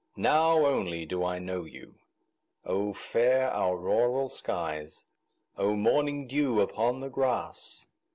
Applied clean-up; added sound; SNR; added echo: none; none; none; none.